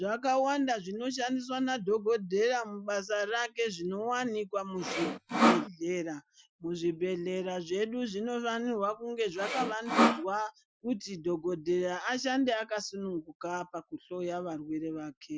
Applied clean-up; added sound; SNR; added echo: classical method Wiener filter.